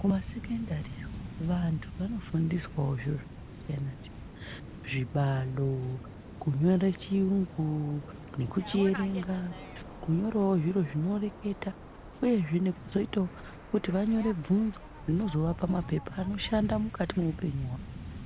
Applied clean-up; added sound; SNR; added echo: none; Waves, surf; 12 dB; none.